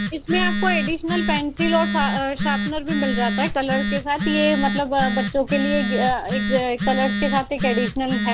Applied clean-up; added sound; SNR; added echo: none; Telephone; 1 dB; none.